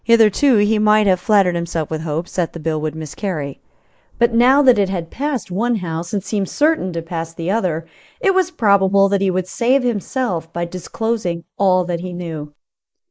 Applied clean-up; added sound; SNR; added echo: neural mask model Resemble Enhance denoiser.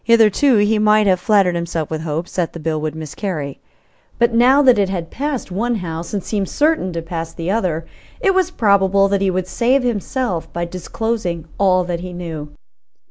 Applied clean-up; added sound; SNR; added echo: none; none; none; none.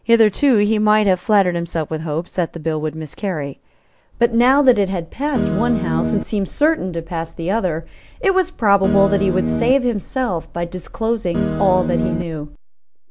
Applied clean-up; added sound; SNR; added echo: none; Guitar; 1 dB; none.